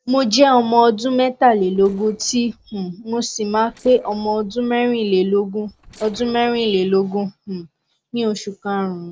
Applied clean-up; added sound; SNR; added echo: neural separator model SepFormer DNS4.